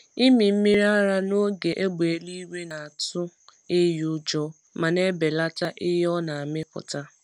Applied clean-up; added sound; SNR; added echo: none; none; none; none.